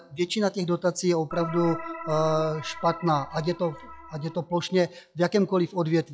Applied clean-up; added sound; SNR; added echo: classical method log-MMSE.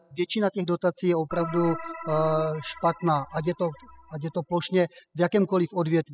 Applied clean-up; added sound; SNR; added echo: classical method spectral subtraction.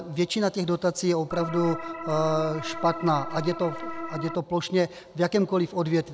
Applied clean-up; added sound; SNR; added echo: none; Organ; 8 dB; none.